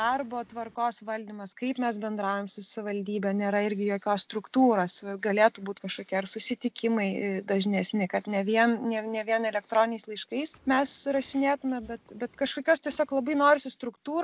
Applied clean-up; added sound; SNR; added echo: none; none; none; none.